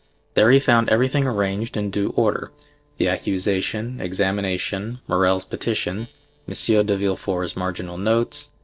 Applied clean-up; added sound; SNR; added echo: neural separator model SepFormer DNS4.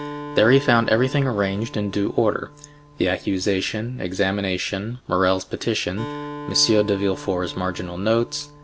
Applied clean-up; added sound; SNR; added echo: none; Acoustic guitar; 15 dB; none.